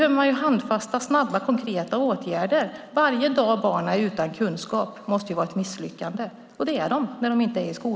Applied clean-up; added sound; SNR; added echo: none; none; none; none.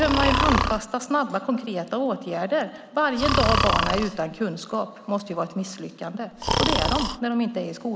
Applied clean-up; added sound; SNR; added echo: none; Breathing; 2 dB; none.